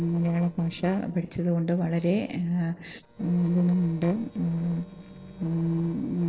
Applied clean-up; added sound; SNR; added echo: neural separator model SepFormer DNS4.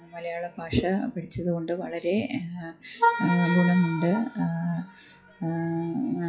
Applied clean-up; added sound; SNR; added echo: classical method WPE with log-MMSE.